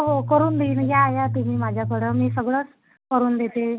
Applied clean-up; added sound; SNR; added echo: none; Bass guitar; 4 dB; none.